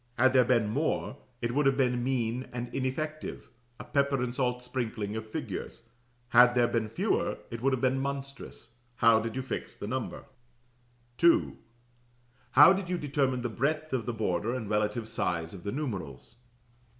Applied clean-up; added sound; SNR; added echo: none; none; none; none.